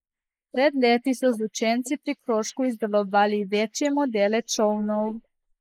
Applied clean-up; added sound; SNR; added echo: neural mask model Resemble Enhance denoiser.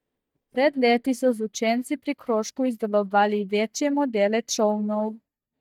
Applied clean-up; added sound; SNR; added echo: neural mask model DeepFilterNet 3.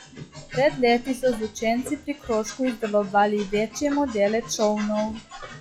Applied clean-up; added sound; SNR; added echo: classical method log-MMSE.